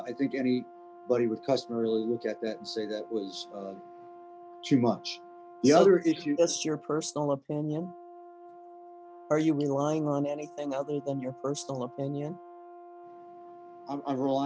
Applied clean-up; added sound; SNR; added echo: none; Brass instrument; 19 dB; none.